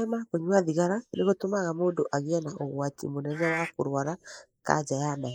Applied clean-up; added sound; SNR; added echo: neural mask model Resemble Enhance denoiser.